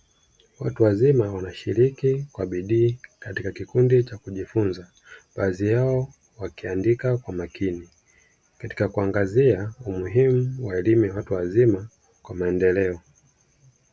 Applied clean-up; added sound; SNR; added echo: none; none; none; none.